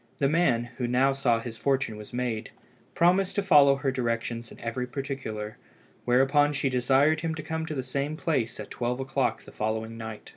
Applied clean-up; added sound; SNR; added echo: none; none; none; none.